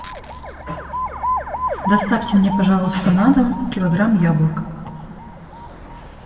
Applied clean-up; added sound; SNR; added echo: none; Alarm; 9 dB; reverberation time 1.8 s.